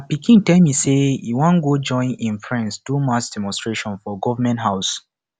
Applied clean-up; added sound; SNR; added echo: none; none; none; none.